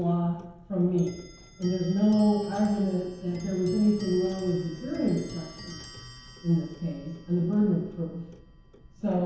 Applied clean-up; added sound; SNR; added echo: none; Clock; 19 dB; reverberation time 1.0 s.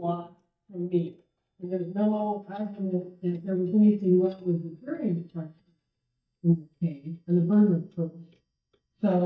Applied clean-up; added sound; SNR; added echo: neural mask model DeepFilterNet 3.